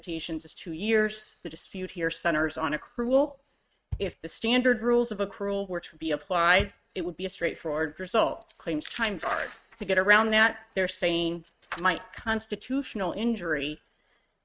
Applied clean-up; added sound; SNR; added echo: neural mask model RNNoise.